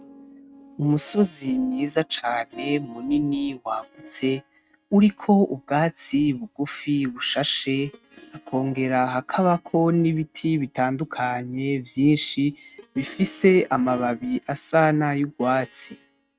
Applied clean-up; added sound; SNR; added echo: neural mask model RNNoise.